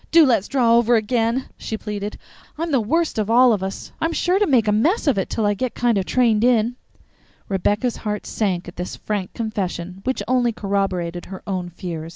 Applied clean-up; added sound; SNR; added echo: none; none; none; none.